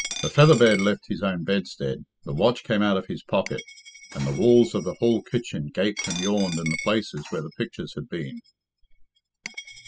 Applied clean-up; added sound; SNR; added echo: classical method spectral subtraction.